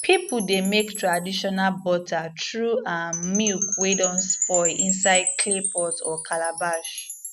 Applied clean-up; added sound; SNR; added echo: none; Wind chime / Percussion; 4 dB; none.